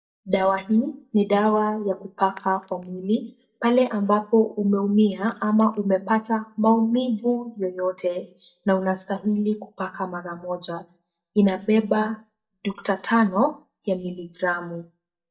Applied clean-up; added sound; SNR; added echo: neural mask model DeepFilterNet 3.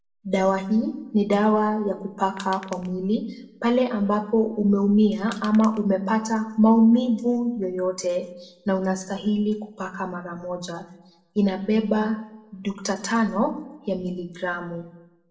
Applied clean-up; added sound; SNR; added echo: none; Crushing; 19 dB; reverberation time 0.6 s.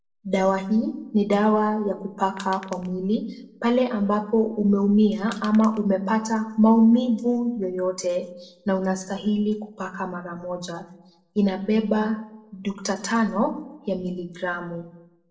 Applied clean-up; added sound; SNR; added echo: neural separator model SepFormer DNS4.